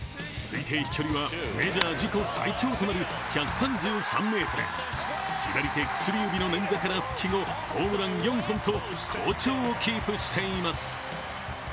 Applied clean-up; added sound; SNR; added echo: none; none; none; none.